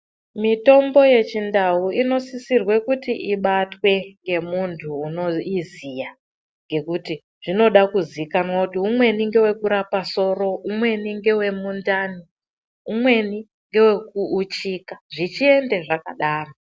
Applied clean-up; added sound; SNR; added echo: none; none; none; none.